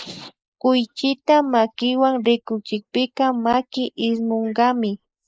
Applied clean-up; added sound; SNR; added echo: neural mask model Resemble Enhance denoiser.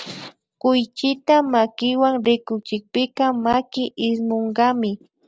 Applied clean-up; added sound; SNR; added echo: none; none; none; none.